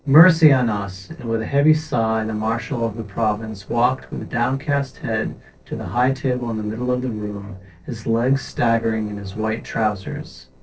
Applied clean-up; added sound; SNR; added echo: neural separator model SepFormer DNS4.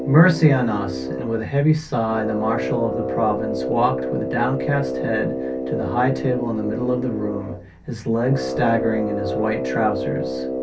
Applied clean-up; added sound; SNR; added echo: none; Brass instrument; 4 dB; reverberation time 0.3 s.